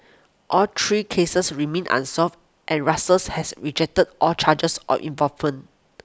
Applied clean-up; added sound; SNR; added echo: none; none; none; none.